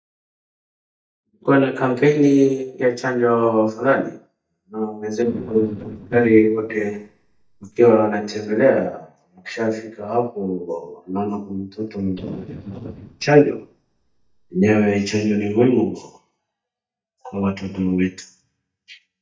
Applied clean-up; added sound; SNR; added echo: neural mask model DeepFilterNet 3.